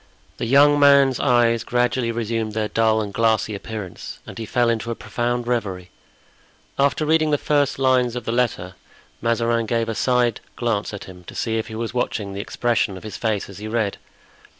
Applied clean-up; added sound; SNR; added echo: none; none; none; none.